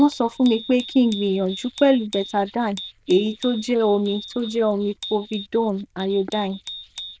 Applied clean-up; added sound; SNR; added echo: neural diffusion model UNIVERSE++.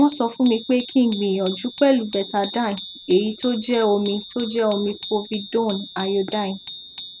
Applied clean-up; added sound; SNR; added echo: none; Bicycle bell; 14 dB; none.